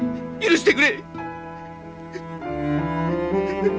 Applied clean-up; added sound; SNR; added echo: none; none; none; none.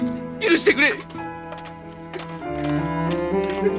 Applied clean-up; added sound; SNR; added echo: none; Coin (dropping); 19 dB; none.